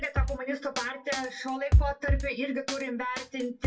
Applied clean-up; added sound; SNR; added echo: none; Drum kit; -4 dB; reverberation time 0.2 s.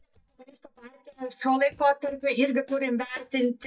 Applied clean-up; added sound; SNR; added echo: neural mask model DeepFilterNet 3.